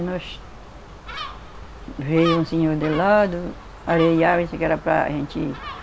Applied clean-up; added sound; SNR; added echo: none; Gull, seagull; 13 dB; none.